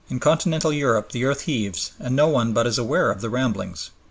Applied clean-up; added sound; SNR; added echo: none; none; none; none.